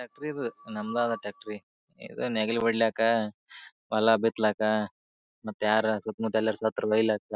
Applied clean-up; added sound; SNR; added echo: none; none; none; none.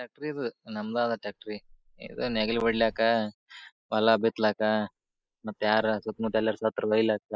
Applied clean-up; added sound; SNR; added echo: neural mask model Resemble Enhance denoiser.